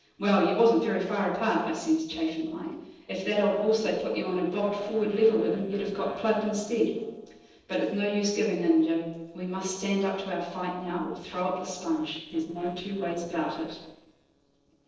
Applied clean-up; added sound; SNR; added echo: neural separator model SepFormer DNS4.